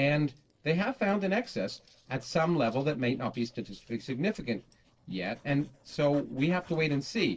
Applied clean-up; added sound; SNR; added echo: neural separator model SepFormer DNS4.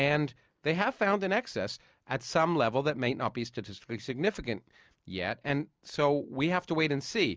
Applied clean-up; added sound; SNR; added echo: none; none; none; none.